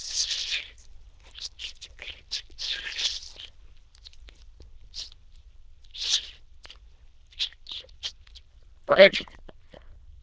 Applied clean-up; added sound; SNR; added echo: neural diffusion model UNIVERSE++.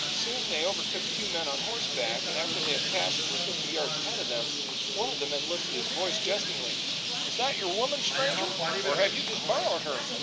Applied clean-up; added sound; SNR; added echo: none; Bird; -2 dB; none.